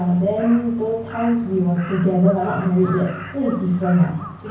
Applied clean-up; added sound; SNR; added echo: none; Crow; 17 dB; reverberation time 0.9 s.